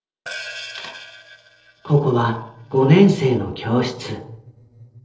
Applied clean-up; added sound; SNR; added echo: neural separator model SepFormer DNS4.